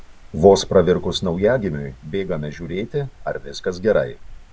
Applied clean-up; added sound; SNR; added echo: none; Wind; 18 dB; none.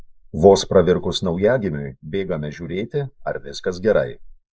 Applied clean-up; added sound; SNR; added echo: neural mask model Resemble Enhance denoiser.